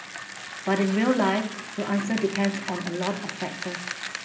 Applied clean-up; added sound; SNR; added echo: none; Bicycle; 9 dB; reverberation time 0.5 s.